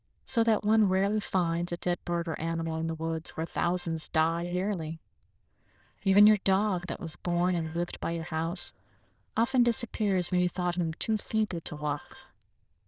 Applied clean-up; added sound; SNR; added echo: neural diffusion model UNIVERSE++.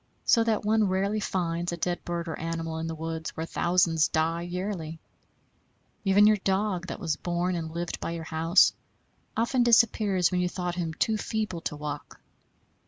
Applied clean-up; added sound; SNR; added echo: none; none; none; none.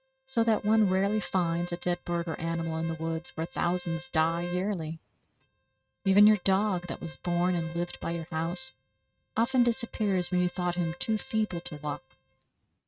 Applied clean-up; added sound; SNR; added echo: neural mask model RNNoise.